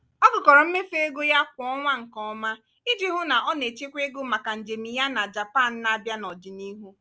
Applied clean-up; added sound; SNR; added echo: none; none; none; none.